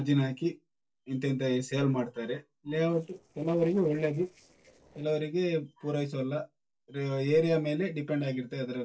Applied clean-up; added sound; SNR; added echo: neural separator model SepFormer DNS4.